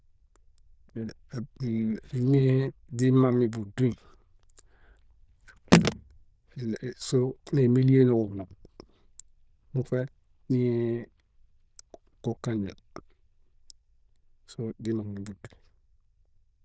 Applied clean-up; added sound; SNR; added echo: neural diffusion model UNIVERSE++.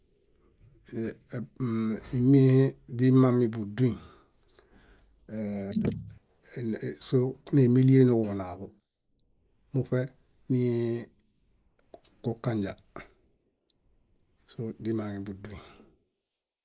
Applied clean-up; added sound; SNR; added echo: neural mask model Resemble Enhance denoiser.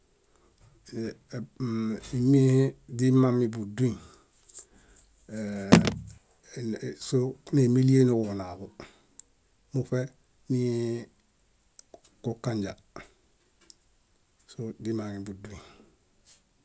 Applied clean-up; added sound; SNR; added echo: none; Telephone; -4 dB; none.